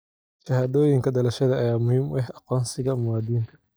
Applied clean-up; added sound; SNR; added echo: neural mask model DeepFilterNet 3.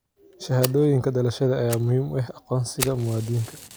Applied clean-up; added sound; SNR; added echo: none; Fire; 14 dB; none.